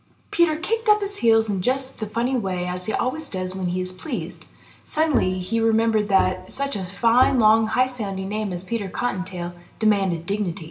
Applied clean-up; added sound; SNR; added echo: none; Bowed string instrument; 9 dB; reverberation time 0.8 s.